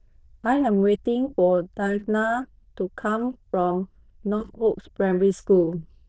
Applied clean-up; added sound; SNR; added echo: neural diffusion model UNIVERSE++.